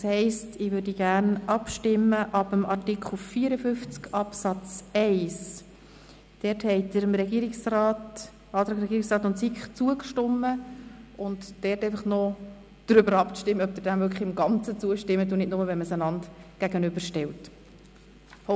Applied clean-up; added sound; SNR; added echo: none; none; none; none.